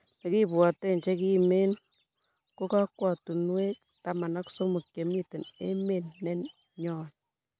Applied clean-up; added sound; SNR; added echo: none; none; none; none.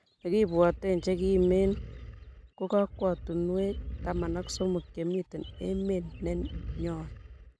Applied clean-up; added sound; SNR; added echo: none; Animal; 11 dB; none.